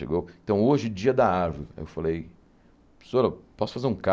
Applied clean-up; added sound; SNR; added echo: none; none; none; none.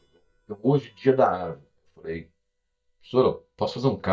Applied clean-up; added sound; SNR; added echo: neural mask model DeepFilterNet 3.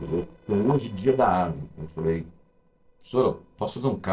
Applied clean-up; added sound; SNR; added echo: neural separator model SepFormer DNS4.